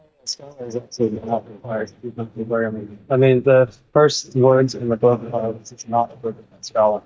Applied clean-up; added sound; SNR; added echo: neural mask model DeepFilterNet 3.